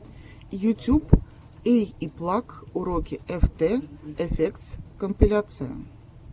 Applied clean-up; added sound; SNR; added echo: none; none; none; none.